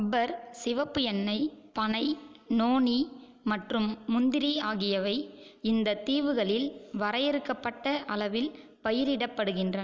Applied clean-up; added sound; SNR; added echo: none; none; none; none.